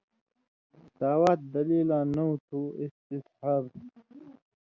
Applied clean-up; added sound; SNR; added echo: none; none; none; none.